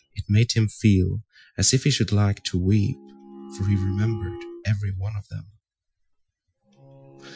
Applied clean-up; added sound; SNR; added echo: classical method Wiener filter.